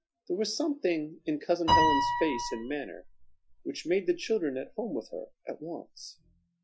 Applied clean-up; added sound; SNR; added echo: classical method Wiener filter.